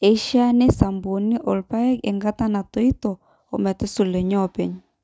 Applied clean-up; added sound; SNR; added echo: none; none; none; none.